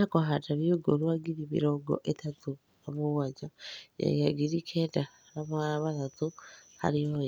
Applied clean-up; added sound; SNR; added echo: none; none; none; none.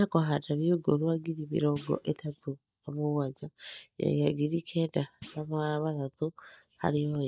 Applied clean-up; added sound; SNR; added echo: neural mask model DeepFilterNet 3.